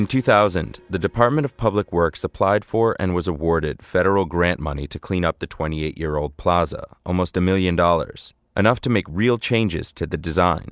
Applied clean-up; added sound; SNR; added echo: none; none; none; none.